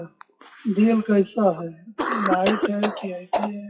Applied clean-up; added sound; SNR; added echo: classical method WPE with log-MMSE.